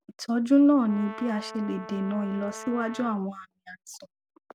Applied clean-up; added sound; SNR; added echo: none; Brass instrument; 15 dB; none.